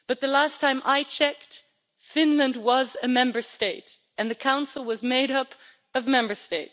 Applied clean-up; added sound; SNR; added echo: none; none; none; none.